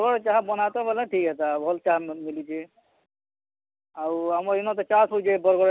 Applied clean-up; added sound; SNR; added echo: none; none; none; none.